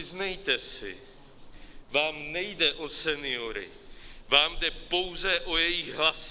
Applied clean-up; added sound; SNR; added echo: none; Bird vocalization, bird call, bird song; 13 dB; none.